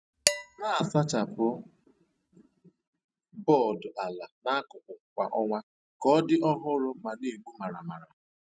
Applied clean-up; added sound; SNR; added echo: neural mask model RNNoise.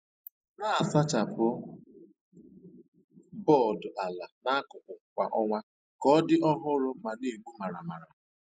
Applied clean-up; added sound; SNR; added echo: neural mask model Resemble Enhance denoiser.